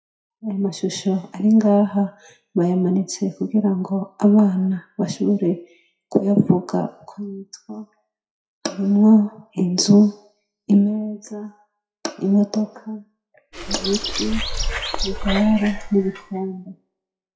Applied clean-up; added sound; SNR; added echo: classical method WPE with log-MMSE.